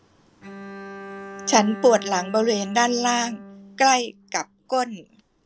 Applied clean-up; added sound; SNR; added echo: none; Bowed string instrument; 16 dB; none.